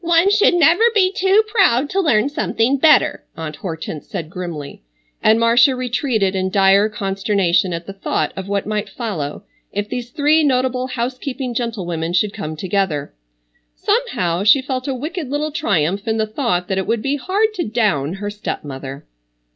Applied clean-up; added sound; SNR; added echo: none; none; none; none.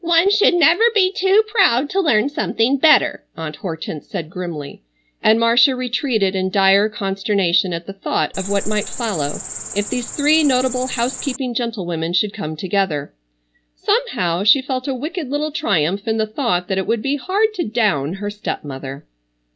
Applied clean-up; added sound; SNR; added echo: none; Cricket; 7 dB; none.